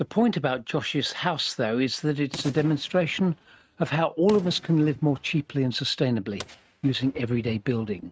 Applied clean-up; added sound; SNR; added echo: neural mask model RNNoise.